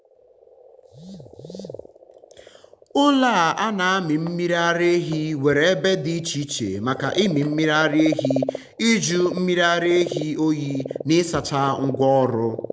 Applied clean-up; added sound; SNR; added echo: none; Frog; 13 dB; none.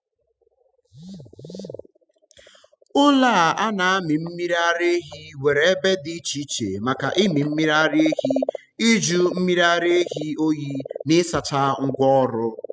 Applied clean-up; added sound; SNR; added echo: classical method spectral subtraction.